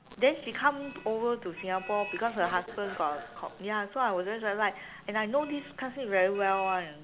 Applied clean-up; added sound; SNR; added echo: none; Motor vehicle (road); 18 dB; none.